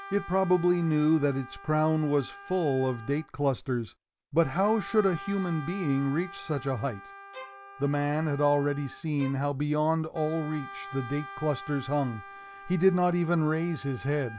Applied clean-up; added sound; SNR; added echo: none; Wind instrument, woodwind instrument + Bowed string instrument; 16 dB; none.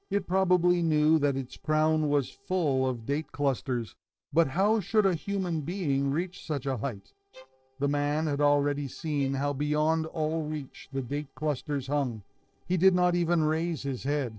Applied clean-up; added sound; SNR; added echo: neural separator model SepFormer DNS4.